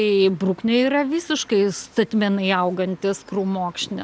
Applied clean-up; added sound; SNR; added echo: none; none; none; none.